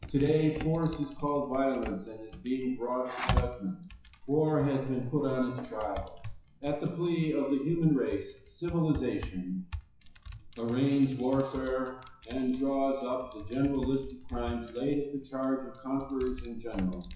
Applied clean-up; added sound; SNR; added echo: classical method WPE with log-MMSE.